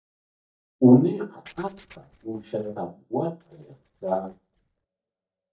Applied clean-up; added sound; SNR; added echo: neural mask model DeepFilterNet 3.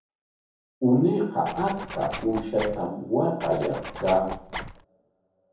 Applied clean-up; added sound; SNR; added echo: none; Zipper (clothing); 10 dB; reverberation time 0.7 s.